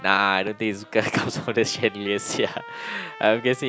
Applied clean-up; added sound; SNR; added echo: none; Trumpet; 18 dB; none.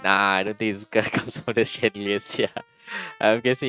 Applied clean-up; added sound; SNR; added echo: neural mask model RNNoise.